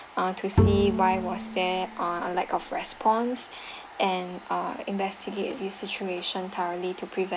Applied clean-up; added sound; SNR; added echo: none; Bowed string instrument; 0 dB; none.